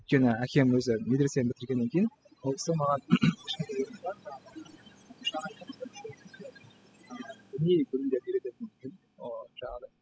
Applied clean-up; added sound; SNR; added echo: classical method spectral subtraction.